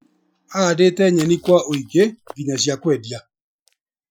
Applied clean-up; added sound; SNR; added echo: classical method Wiener filter.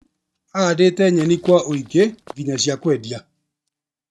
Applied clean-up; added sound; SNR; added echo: neural mask model RNNoise.